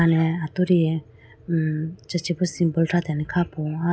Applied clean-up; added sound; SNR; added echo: none; none; none; none.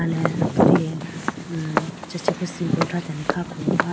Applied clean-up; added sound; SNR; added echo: none; Walk, footsteps; -4 dB; none.